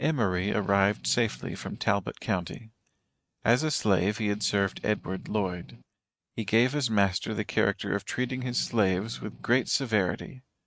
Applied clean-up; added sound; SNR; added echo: neural mask model RNNoise.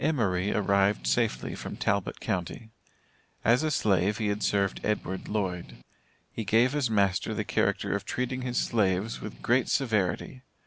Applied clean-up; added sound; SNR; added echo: none; Strum; 17 dB; none.